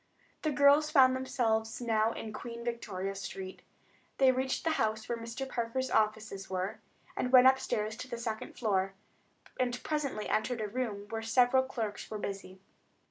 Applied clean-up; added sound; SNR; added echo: none; none; none; none.